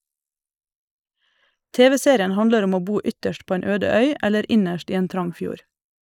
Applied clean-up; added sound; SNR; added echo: neural mask model Resemble Enhance denoiser.